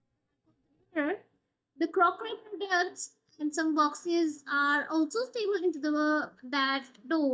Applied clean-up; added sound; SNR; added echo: neural mask model DeepFilterNet 3.